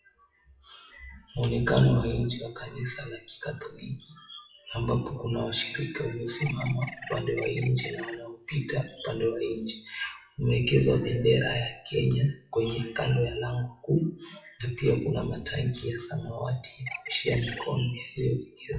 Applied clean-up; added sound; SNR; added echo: classical method WPE with log-MMSE.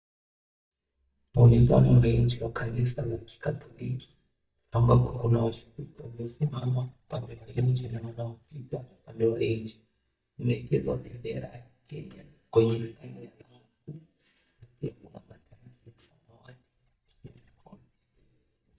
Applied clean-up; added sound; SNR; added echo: neural mask model DeepFilterNet 3.